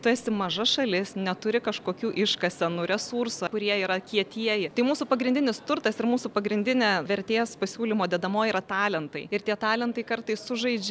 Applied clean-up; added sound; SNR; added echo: none; none; none; none.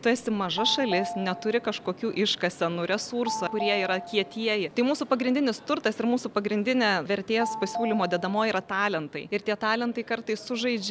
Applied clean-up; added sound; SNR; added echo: none; Telephone; 10 dB; none.